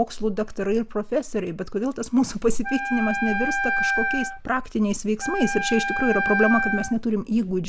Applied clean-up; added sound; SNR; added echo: none; Wind instrument, woodwind instrument; 2 dB; none.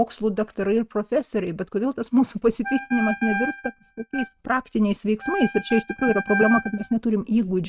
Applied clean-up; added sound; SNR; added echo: neural mask model RNNoise.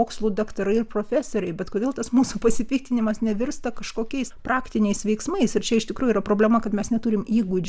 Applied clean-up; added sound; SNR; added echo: none; none; none; none.